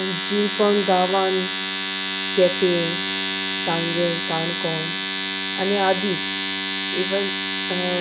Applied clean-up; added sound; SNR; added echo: none; Domestic sounds, home sounds; 1 dB; reverberation time 1.9 s.